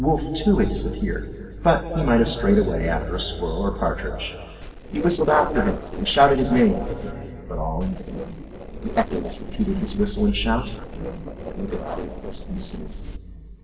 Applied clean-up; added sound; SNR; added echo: neural separator model SepFormer DNS4.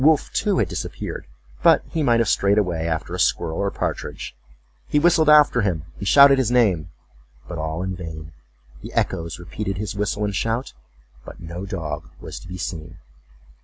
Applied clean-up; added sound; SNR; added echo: none; none; none; none.